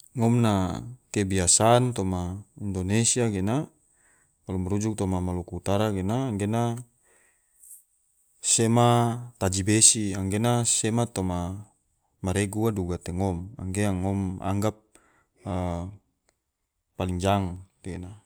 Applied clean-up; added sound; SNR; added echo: none; none; none; none.